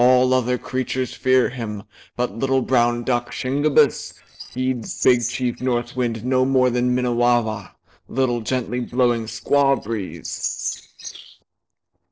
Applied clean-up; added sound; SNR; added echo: neural separator model SepFormer DNS4.